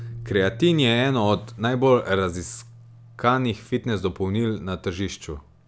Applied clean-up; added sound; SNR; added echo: none; Piano; 17 dB; none.